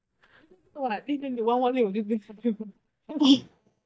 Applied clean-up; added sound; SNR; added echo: neural mask model DeepFilterNet 3.